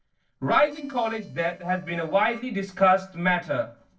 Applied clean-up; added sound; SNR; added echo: neural separator model SepFormer DNS4.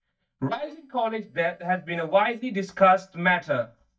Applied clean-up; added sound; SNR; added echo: neural mask model DeepFilterNet 3.